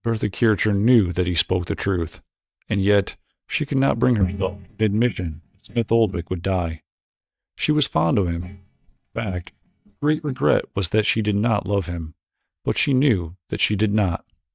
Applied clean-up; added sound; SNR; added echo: neural mask model DeepFilterNet 3.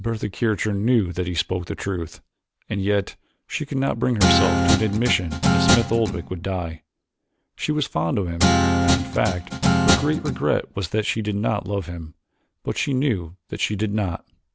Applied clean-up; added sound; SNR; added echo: none; Guitar; -3 dB; none.